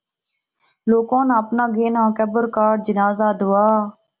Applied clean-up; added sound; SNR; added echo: none; none; none; none.